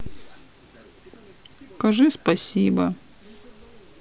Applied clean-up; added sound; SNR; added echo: none; none; none; none.